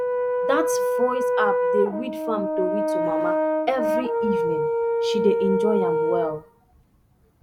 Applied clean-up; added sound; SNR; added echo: none; Brass instrument; -4 dB; none.